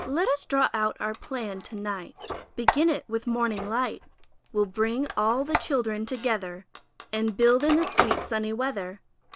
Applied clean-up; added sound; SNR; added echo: none; Squeak; 6 dB; none.